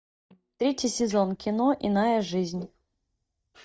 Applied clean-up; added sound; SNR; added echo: neural mask model DeepFilterNet 3.